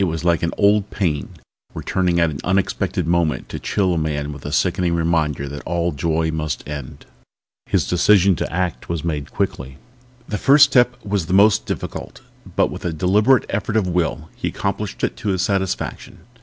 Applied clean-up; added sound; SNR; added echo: none; none; none; none.